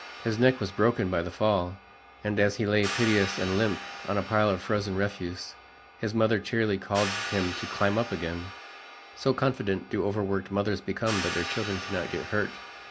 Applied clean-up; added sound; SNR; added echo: none; Hi-hat; 11 dB; none.